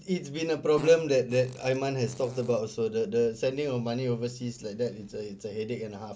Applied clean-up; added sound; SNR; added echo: none; Fart; 17 dB; none.